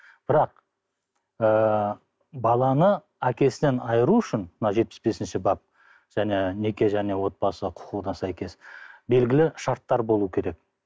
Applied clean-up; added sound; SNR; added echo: none; none; none; none.